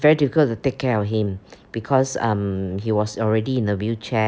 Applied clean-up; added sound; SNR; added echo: none; none; none; none.